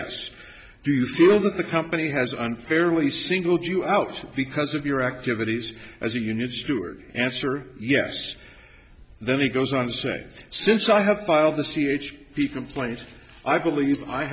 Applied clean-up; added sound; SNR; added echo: none; none; none; none.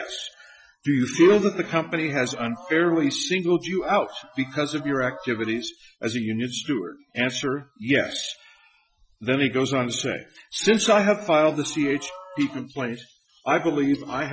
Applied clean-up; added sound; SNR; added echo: classical method Wiener filter.